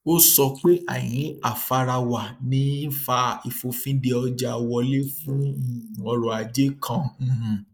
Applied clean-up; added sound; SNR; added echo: neural mask model Resemble Enhance denoiser.